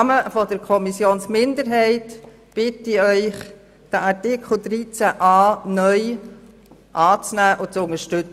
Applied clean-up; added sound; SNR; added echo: none; none; none; none.